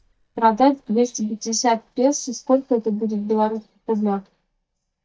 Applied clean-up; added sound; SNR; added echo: neural mask model DeepFilterNet 3.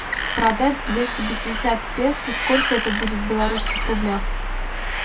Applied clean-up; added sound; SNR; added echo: none; Wind; 4 dB; reverberation time 0.2 s.